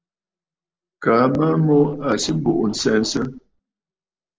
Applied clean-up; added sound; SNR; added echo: neural separator model SepFormer DNS4.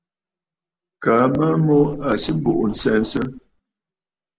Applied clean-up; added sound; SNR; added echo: none; Scratching (performance technique); 17 dB; none.